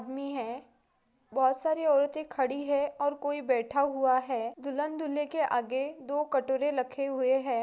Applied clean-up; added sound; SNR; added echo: none; none; none; none.